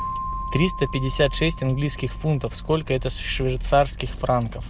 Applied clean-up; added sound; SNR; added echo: none; Keyboard (musical); 14 dB; none.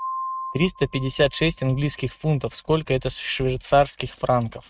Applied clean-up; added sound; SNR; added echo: neural mask model RNNoise.